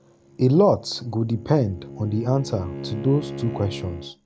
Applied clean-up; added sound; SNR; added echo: none; Bowed string instrument; 12 dB; none.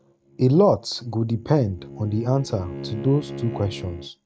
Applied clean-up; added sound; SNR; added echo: neural mask model RNNoise.